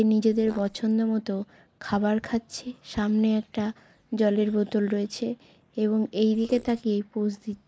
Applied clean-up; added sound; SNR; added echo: neural mask model Resemble Enhance denoiser.